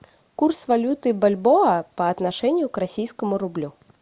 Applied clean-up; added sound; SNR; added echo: none; none; none; none.